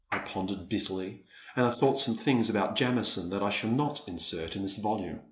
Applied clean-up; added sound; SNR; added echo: neural mask model Resemble Enhance denoiser.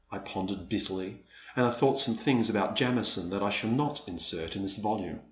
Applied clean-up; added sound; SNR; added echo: none; none; none; none.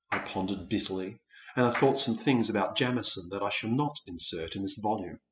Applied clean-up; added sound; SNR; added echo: classical method spectral subtraction.